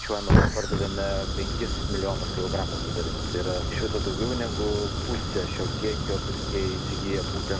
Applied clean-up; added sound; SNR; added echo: none; Fire; -4 dB; none.